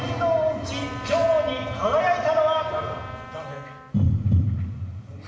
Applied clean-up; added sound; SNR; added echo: none; Trumpet; 16 dB; reverberation time 1.0 s.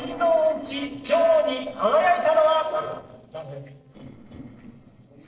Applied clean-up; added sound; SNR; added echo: neural separator model SepFormer DNS4.